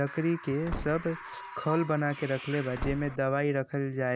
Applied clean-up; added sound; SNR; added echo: none; Bird + Slam / Wood; 11 dB; none.